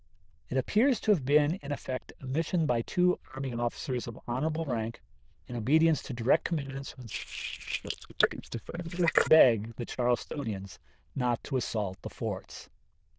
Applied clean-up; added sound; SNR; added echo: neural diffusion model UNIVERSE++.